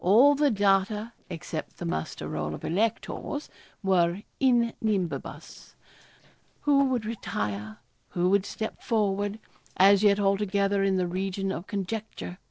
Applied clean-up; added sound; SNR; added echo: neural separator model SepFormer DNS4.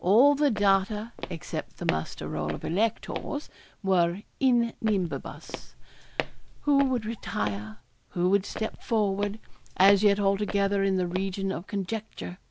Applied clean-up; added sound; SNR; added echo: none; Walk, footsteps; 10 dB; none.